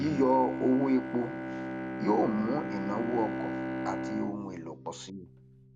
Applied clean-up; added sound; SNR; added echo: none; Bowed string instrument; 5 dB; none.